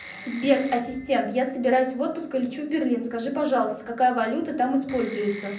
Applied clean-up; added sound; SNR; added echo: none; Telephone; 10 dB; reverberation time 0.6 s.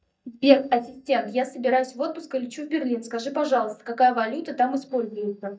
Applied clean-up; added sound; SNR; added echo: neural mask model DeepFilterNet 3.